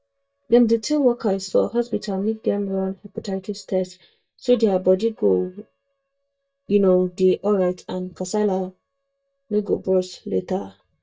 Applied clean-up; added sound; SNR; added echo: neural mask model DeepFilterNet 3.